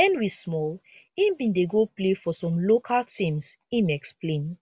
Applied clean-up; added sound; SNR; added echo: none; none; none; none.